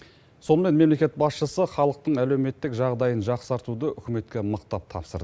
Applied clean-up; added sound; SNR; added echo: none; none; none; none.